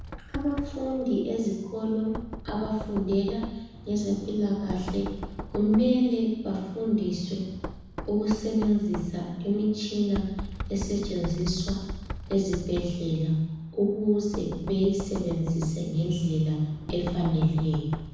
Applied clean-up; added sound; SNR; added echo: none; Knock; 11 dB; reverberation time 1.1 s.